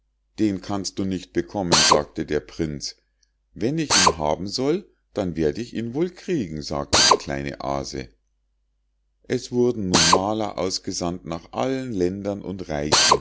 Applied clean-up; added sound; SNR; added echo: none; Drill; 0 dB; none.